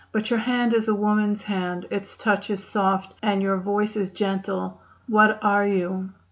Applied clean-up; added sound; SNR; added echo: none; none; none; none.